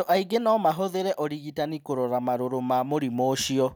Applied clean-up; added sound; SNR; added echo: none; none; none; none.